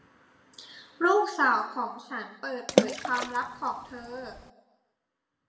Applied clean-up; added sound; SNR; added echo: none; Water / Splash, splatter; -1 dB; reverberation time 0.8 s.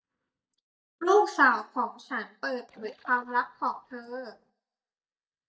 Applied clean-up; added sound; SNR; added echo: neural mask model DeepFilterNet 3.